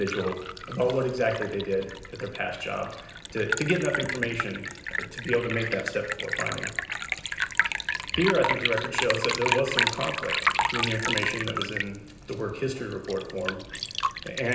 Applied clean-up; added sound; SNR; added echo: none; Liquid; 1 dB; reverberation time 0.9 s.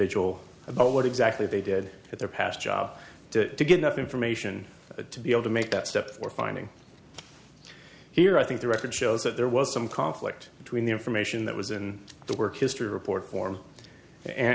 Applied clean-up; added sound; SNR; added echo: none; none; none; none.